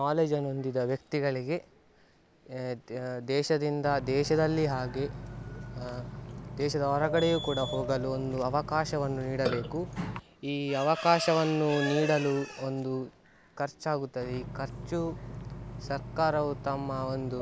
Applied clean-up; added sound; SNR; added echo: none; Burping, eructation; 11 dB; none.